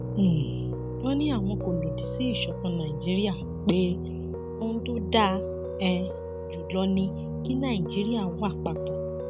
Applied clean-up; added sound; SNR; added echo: none; Piano; 3 dB; none.